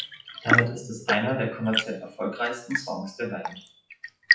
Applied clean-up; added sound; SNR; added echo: classical method WPE with log-MMSE.